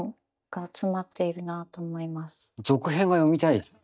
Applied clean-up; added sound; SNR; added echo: neural mask model DeepFilterNet 3.